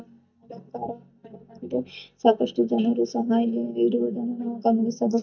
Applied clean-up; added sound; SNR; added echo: neural mask model DeepFilterNet 3.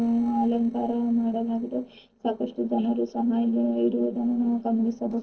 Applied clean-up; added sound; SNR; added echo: neural separator model SepFormer DNS4.